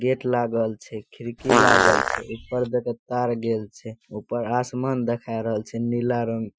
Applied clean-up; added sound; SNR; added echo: classical method Wiener filter.